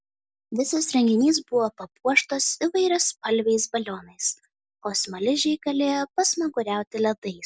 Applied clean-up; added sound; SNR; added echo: none; none; none; none.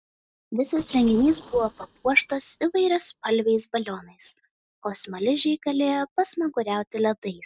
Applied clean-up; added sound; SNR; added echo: neural mask model RNNoise.